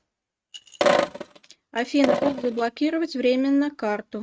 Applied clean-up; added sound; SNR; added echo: neural mask model RNNoise.